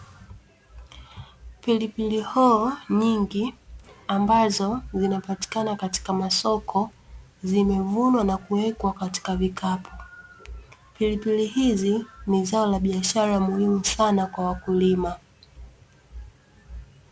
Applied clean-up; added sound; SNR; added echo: none; none; none; none.